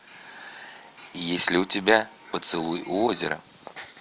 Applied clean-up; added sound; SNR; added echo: none; none; none; none.